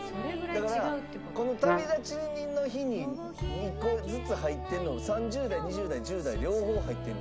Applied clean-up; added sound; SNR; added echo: none; Brass instrument; 2 dB; none.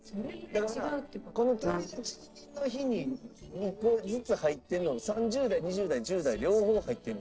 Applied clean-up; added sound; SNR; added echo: neural separator model SepFormer DNS4.